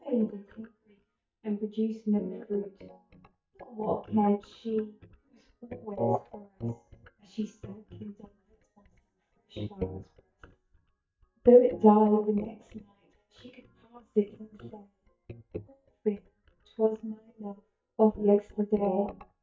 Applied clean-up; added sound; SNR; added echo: neural mask model DeepFilterNet 3.